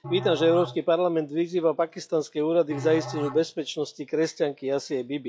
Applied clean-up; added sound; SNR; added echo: classical method log-MMSE.